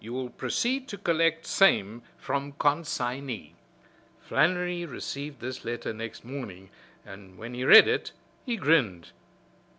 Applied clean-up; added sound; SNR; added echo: none; none; none; none.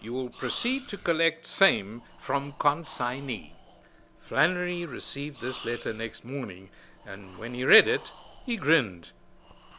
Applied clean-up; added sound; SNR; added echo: none; Breathing; 19 dB; none.